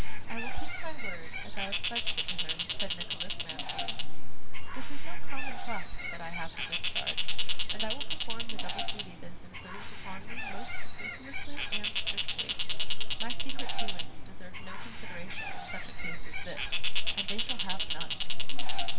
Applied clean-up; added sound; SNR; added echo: none; Bird; 14 dB; reverberation time 2.0 s.